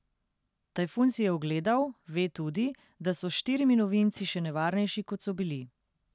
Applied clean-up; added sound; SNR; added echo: none; Hi-hat; 20 dB; none.